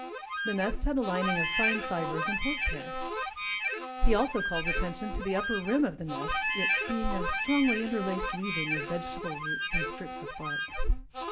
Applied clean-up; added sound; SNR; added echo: none; Harmonica; 2 dB; reverberation time 0.4 s.